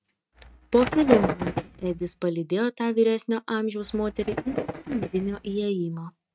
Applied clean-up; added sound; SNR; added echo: neural mask model RNNoise.